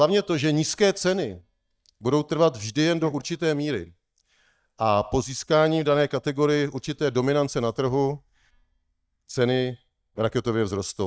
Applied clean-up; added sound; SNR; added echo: neural mask model DeepFilterNet 3.